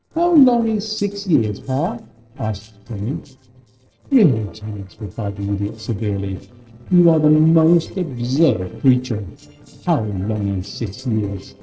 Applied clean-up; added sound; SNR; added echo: neural separator model SepFormer DNS4.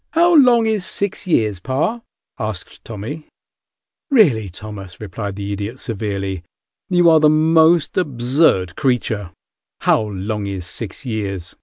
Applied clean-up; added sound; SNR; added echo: none; none; none; none.